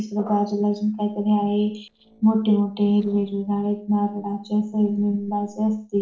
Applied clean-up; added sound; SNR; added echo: neural separator model SepFormer DNS4.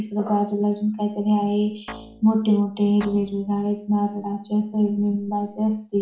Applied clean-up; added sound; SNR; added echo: none; Guitar; 19 dB; reverberation time 0.4 s.